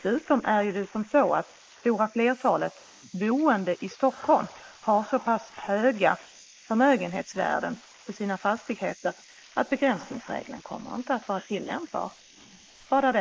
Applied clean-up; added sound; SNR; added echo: neural mask model Resemble Enhance denoiser.